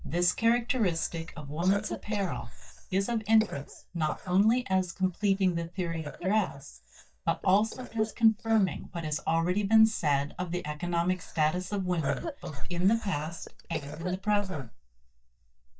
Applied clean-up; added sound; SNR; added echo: neural mask model DeepFilterNet 3.